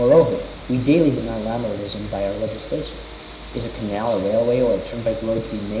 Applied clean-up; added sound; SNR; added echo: none; Train; 15 dB; reverberation time 0.9 s.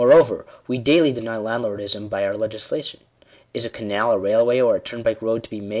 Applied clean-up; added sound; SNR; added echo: none; none; none; none.